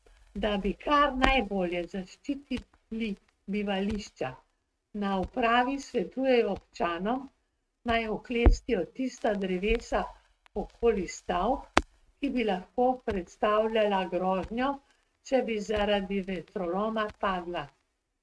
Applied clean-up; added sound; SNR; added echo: neural mask model RNNoise.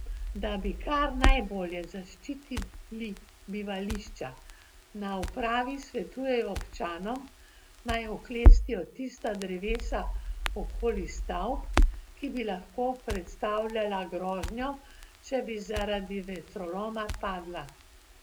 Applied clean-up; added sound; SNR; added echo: none; Crackle; -4 dB; none.